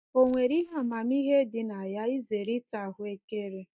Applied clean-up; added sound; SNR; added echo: neural mask model DeepFilterNet 3.